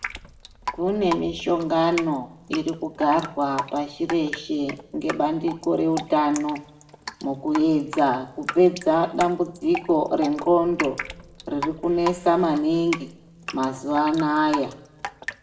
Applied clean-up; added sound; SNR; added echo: none; Drip; 12 dB; reverberation time 0.8 s.